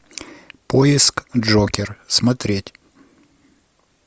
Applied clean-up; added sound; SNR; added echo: none; none; none; none.